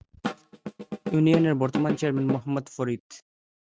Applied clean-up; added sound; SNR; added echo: neural mask model RNNoise.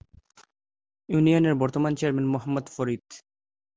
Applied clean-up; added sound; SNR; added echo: none; none; none; none.